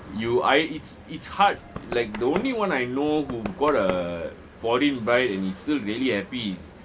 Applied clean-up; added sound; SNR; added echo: none; Run; 12 dB; none.